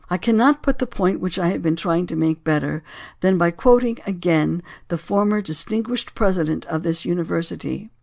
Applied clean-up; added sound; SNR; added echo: none; none; none; none.